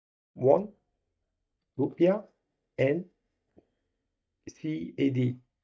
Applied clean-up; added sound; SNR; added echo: neural mask model DeepFilterNet 3.